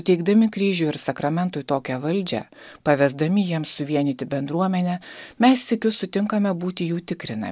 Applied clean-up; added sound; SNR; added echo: none; none; none; none.